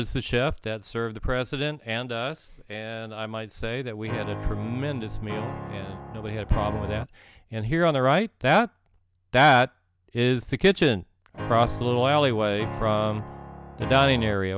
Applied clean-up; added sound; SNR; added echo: none; Piano; 9 dB; none.